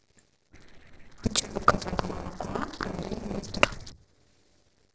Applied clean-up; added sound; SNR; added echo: neural separator model SepFormer DNS4.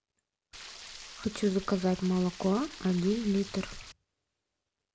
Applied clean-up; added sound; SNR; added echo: none; Stream; 14 dB; none.